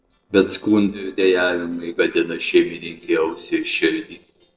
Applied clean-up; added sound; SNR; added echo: neural separator model SepFormer DNS4.